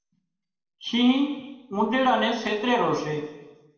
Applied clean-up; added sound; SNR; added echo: none; none; none; reverberation time 1.0 s.